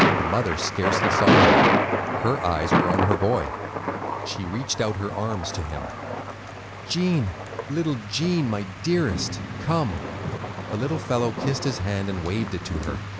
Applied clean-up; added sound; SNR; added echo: none; Thunder; -1 dB; none.